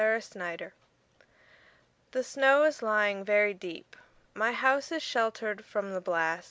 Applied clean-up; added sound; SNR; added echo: none; none; none; none.